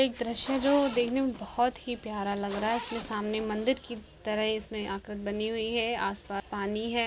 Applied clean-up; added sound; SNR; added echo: none; Zipper (clothing); 13 dB; none.